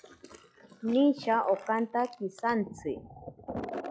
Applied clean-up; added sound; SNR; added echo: classical method log-MMSE.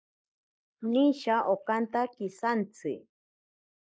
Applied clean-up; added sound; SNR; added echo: neural mask model Resemble Enhance denoiser.